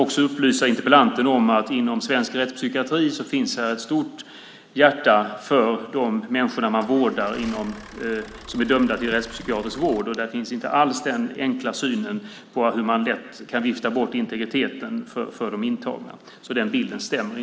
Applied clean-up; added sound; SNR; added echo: none; Idling / Engine starting / Motor vehicle (road); 18 dB; none.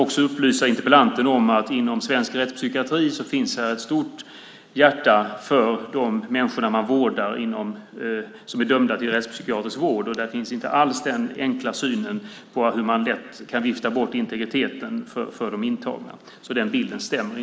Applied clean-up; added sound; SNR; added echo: none; none; none; none.